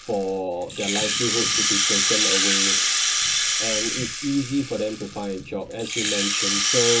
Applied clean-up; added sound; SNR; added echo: none; Rattle (instrument); -4 dB; reverberation time 0.2 s.